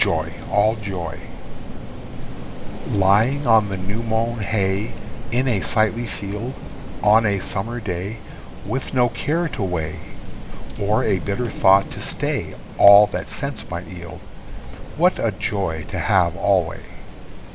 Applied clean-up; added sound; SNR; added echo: none; Rain; 5 dB; none.